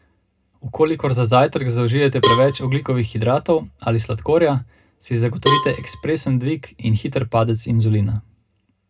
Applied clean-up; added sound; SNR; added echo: none; Cowbell; 5 dB; reverberation time 0.2 s.